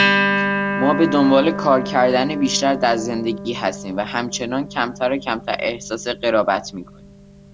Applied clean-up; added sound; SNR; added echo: none; Acoustic guitar; 5 dB; none.